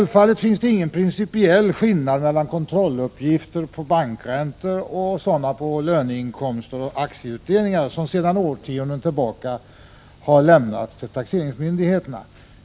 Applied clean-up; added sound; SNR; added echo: none; none; none; none.